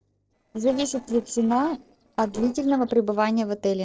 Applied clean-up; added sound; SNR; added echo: neural separator model SepFormer DNS4.